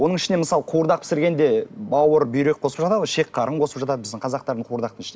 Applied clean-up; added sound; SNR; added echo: none; none; none; none.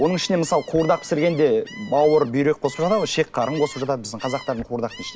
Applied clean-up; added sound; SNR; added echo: none; Gull, seagull; 20 dB; none.